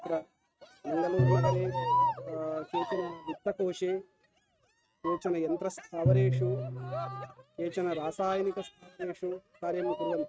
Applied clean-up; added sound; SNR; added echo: neural mask model RNNoise.